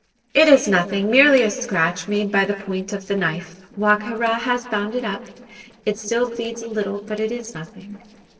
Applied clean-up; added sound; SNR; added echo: neural separator model SepFormer DNS4.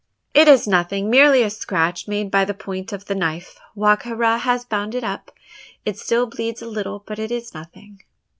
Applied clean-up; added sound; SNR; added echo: none; none; none; none.